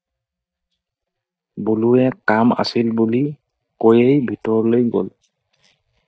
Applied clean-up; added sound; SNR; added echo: neural mask model DeepFilterNet 3.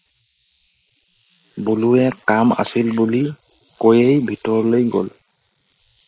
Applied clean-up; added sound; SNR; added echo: neural mask model Resemble Enhance denoiser.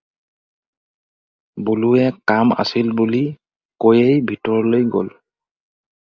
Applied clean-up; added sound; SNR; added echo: none; none; none; none.